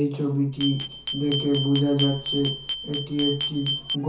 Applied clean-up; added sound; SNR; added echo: none; Glass; 5 dB; reverberation time 0.9 s.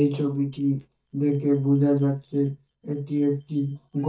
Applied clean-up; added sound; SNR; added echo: neural mask model DeepFilterNet 3.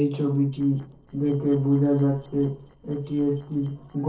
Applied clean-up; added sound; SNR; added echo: neural separator model SepFormer DNS4.